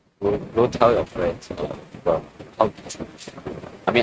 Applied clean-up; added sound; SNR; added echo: neural mask model RNNoise.